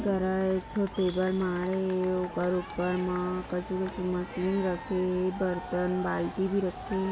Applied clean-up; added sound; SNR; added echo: none; Crowd / Cheering; 13 dB; none.